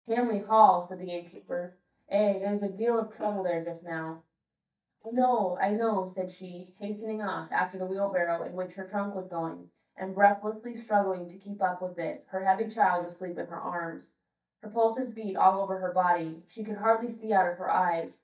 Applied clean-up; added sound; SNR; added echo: neural mask model DeepFilterNet 3.